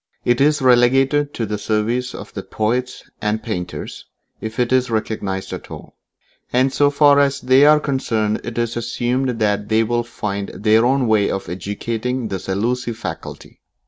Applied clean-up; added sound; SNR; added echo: none; none; none; none.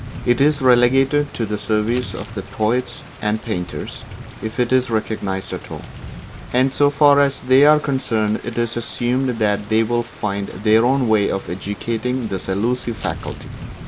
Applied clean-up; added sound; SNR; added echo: none; Crumpling, crinkling + Thunder / Rain; 15 dB; none.